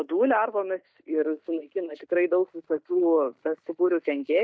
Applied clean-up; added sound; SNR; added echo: neural mask model DeepFilterNet 3.